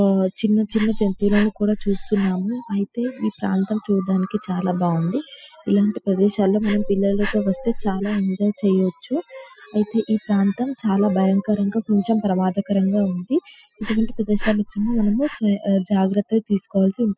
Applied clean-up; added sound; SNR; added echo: classical method spectral subtraction.